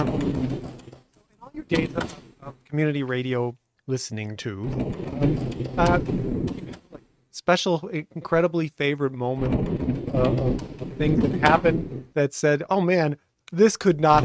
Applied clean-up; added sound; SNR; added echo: neural mask model RNNoise.